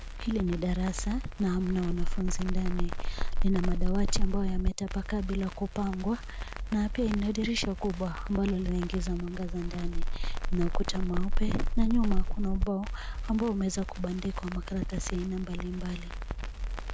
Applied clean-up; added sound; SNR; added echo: none; Crackle; -2 dB; none.